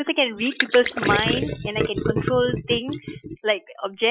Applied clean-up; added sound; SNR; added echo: classical method Wiener filter.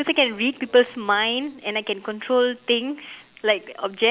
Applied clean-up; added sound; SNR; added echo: none; none; none; none.